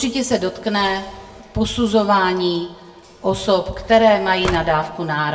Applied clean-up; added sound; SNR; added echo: none; Sliding door; 17 dB; reverberation time 0.6 s.